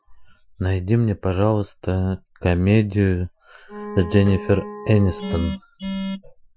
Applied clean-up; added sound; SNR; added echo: classical method Wiener filter.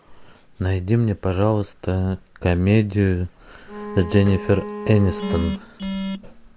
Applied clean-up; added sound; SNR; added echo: none; Bowed string instrument; 11 dB; none.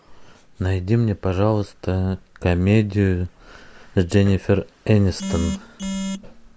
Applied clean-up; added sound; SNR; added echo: none; none; none; none.